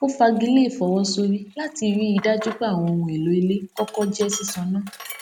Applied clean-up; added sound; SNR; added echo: none; Sink (filling or washing); 18 dB; none.